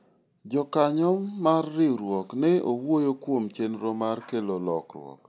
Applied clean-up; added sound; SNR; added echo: none; none; none; none.